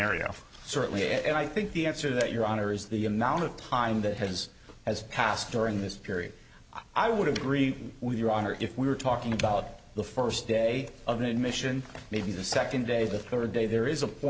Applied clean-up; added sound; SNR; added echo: none; none; none; none.